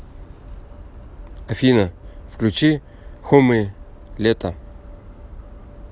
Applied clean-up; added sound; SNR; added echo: none; none; none; none.